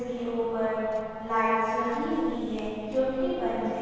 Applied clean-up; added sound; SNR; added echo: none; Tick-tock; 18 dB; reverberation time 2.2 s.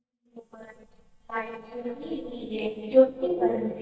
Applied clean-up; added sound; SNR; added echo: neural mask model DeepFilterNet 3.